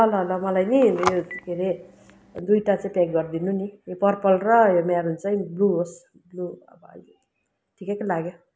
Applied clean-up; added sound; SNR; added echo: none; Telephone; 11 dB; none.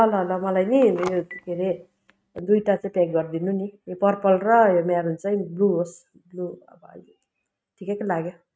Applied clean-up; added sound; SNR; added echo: neural mask model RNNoise.